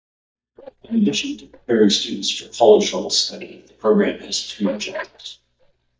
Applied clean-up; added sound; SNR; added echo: neural mask model DeepFilterNet 3.